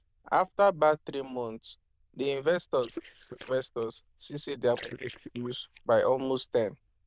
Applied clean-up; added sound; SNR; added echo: neural diffusion model UNIVERSE++.